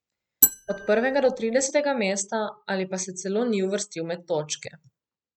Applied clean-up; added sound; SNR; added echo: neural mask model RNNoise.